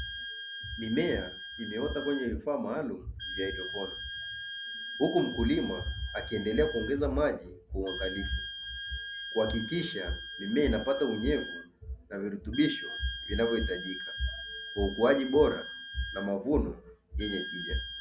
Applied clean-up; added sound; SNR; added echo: none; Wind instrument, woodwind instrument; 9 dB; none.